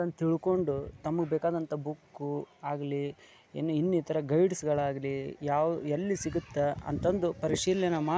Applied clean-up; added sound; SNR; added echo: none; none; none; none.